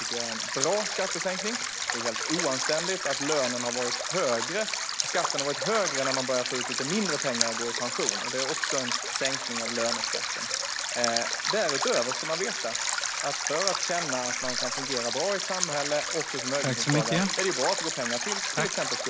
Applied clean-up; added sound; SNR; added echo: none; Stream; -1 dB; none.